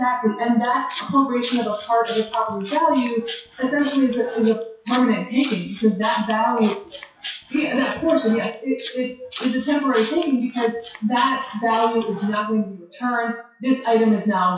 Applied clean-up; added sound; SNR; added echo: classical method WPE with log-MMSE.